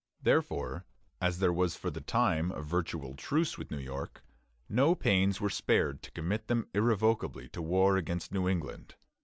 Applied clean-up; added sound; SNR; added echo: none; none; none; none.